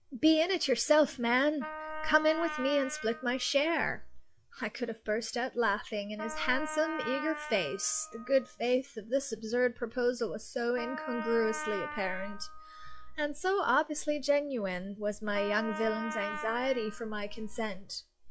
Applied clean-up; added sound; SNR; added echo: classical method log-MMSE.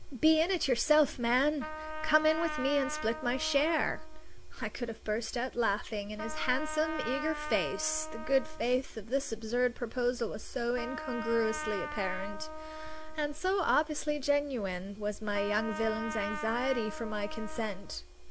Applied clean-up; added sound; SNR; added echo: none; Trumpet; 11 dB; none.